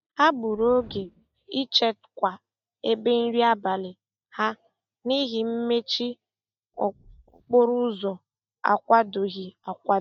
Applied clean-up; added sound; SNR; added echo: neural mask model DeepFilterNet 3.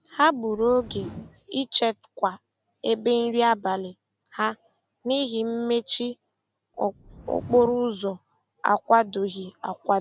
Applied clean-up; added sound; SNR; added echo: none; Whoosh, swoosh, swish; 19 dB; none.